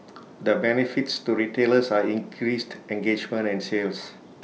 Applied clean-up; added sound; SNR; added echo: none; none; none; none.